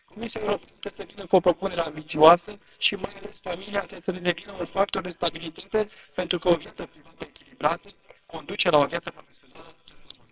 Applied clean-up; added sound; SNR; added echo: neural separator model SepFormer WHAMR!.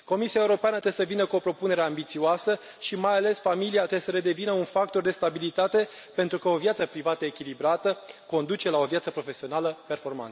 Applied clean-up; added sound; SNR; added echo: none; none; none; none.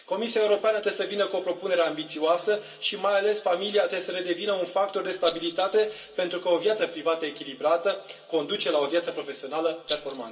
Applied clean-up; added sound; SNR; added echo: none; Rattle; 11 dB; reverberation time 0.2 s.